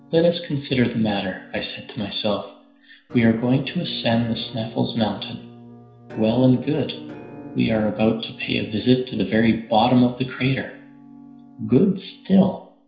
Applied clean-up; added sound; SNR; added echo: none; Musical instrument; 19 dB; reverberation time 0.5 s.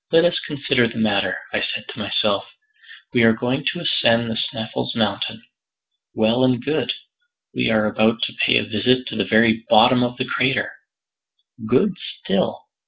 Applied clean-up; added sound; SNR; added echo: none; none; none; none.